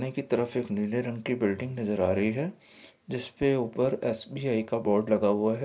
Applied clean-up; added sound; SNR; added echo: neural mask model Resemble Enhance denoiser.